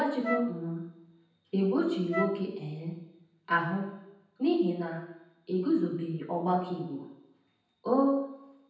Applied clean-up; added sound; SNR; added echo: none; Wind instrument, woodwind instrument; 7 dB; reverberation time 0.9 s.